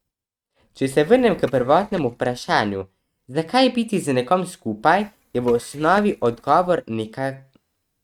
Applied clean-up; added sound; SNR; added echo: neural mask model RNNoise.